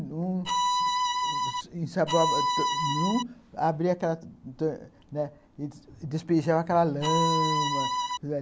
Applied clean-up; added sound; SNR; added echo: none; Bowed string instrument; -3 dB; none.